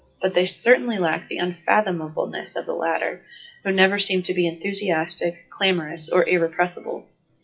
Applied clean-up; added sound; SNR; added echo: classical method WPE with log-MMSE.